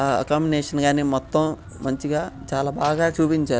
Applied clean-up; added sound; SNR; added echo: none; Wind + Slam; 19 dB; none.